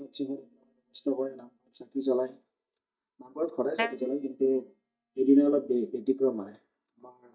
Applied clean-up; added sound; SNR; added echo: neural mask model DeepFilterNet 3.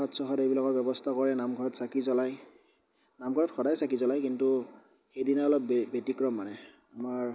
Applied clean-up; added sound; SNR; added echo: none; none; none; none.